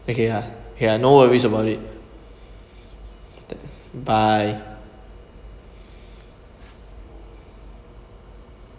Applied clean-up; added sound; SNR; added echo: none; none; none; none.